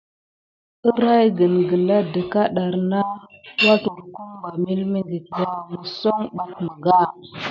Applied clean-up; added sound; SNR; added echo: none; none; none; none.